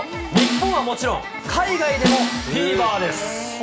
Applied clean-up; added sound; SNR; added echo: none; Snare drum; 2 dB; none.